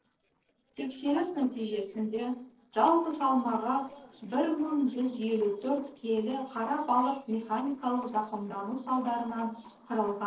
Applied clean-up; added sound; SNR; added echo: neural separator model SepFormer DNS4.